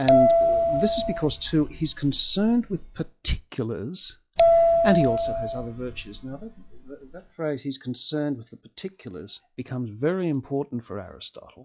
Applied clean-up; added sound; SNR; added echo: classical method log-MMSE.